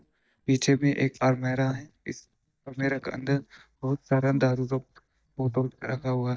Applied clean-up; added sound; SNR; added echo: neural mask model DeepFilterNet 3.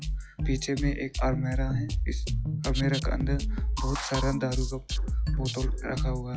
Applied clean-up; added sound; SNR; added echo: classical method log-MMSE.